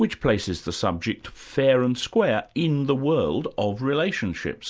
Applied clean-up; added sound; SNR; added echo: none; none; none; none.